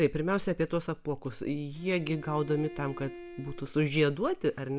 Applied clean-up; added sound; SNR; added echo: none; Bowed string instrument; 15 dB; none.